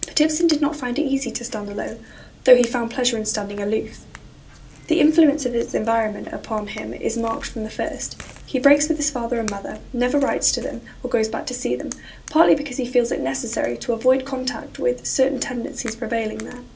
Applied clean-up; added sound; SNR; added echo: none; Crack / Crackle; 18 dB; reverberation time 0.2 s.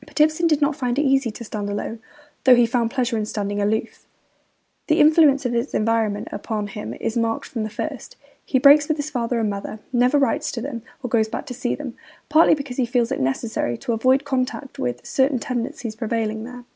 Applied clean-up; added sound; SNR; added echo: none; none; none; none.